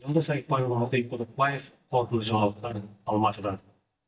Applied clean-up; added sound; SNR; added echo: neural mask model DeepFilterNet 3.